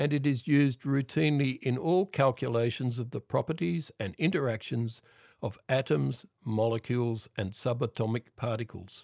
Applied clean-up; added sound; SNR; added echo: none; none; none; none.